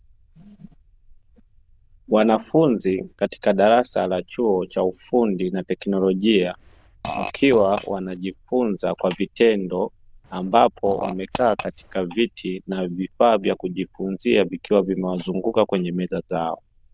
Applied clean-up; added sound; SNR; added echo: neural diffusion model UNIVERSE++.